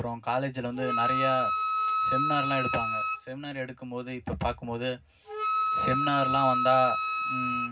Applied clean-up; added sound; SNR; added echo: none; Wind instrument, woodwind instrument; -1 dB; reverberation time 0.4 s.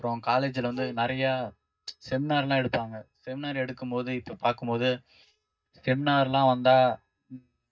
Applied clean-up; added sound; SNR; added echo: neural mask model DeepFilterNet 3.